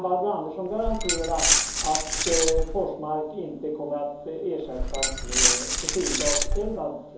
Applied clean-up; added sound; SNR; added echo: none; Glass; -3 dB; reverberation time 2.8 s.